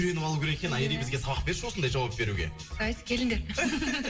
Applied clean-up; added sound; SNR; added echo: none; none; none; reverberation time 0.7 s.